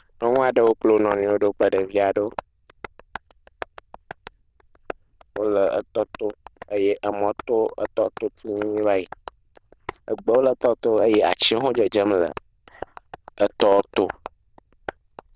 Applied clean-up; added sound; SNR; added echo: neural diffusion model UNIVERSE++.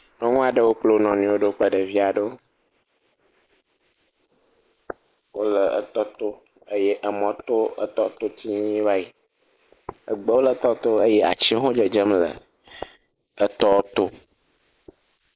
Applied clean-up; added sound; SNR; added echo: neural mask model Resemble Enhance denoiser.